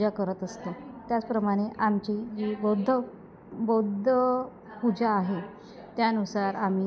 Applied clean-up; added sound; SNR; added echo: none; none; none; none.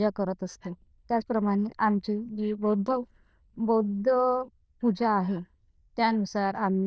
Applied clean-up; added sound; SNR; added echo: neural diffusion model UNIVERSE++.